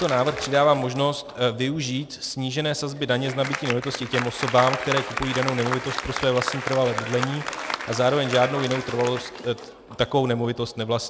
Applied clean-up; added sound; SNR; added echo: none; Applause; 8 dB; none.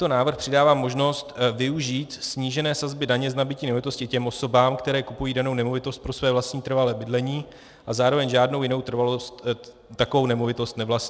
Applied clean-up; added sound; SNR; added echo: none; none; none; none.